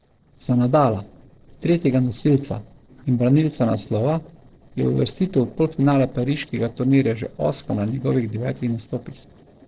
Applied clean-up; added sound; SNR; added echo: neural separator model SepFormer DNS4.